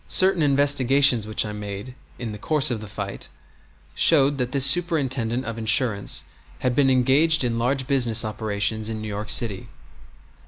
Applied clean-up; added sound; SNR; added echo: none; none; none; none.